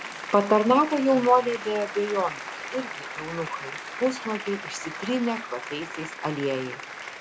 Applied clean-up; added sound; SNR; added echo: none; Applause; 10 dB; none.